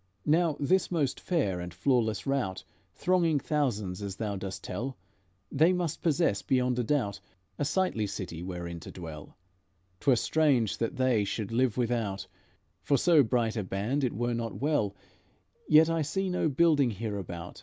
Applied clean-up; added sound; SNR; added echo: none; none; none; none.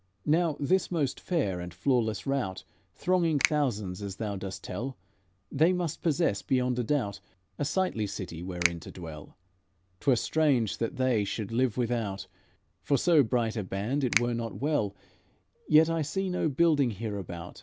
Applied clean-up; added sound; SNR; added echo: none; Finger snapping; 11 dB; none.